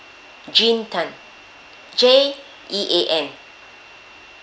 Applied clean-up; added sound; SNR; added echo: none; none; none; none.